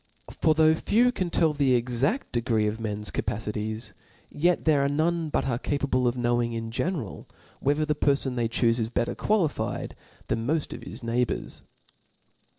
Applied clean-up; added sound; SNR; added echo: none; Insect; 16 dB; none.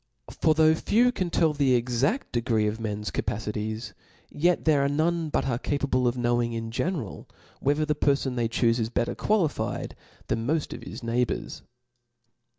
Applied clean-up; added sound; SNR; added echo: none; none; none; none.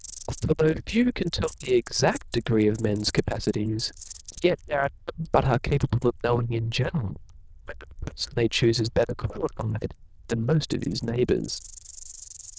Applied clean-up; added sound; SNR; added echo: neural diffusion model UNIVERSE++.